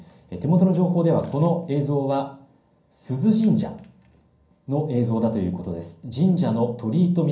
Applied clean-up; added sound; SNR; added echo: none; none; none; reverberation time 0.6 s.